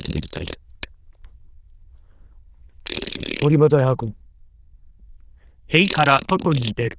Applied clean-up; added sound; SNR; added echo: neural diffusion model UNIVERSE++.